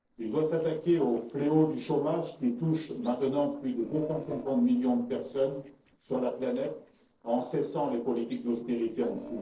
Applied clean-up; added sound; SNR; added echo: neural separator model SepFormer DNS4.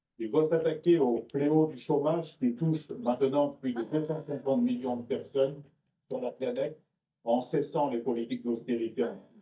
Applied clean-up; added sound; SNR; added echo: neural mask model DeepFilterNet 3.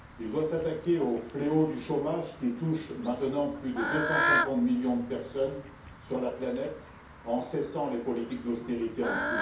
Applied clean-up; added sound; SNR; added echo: none; Bird / Fowl; 5 dB; reverberation time 0.6 s.